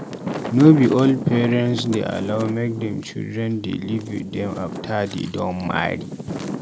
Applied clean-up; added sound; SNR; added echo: none; Wind; 10 dB; none.